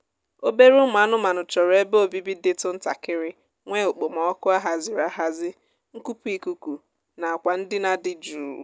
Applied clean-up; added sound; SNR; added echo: none; none; none; none.